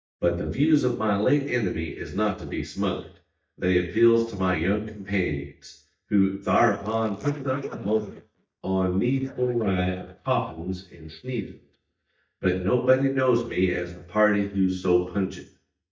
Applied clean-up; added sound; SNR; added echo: neural mask model DeepFilterNet 3.